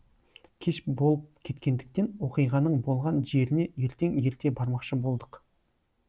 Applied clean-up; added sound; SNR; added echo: none; none; none; none.